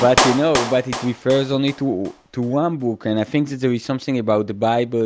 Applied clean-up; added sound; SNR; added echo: none; Clapping; 8 dB; none.